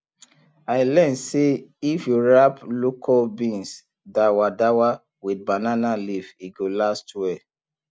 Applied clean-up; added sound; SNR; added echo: none; none; none; none.